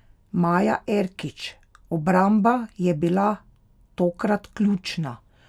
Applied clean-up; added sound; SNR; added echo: none; none; none; none.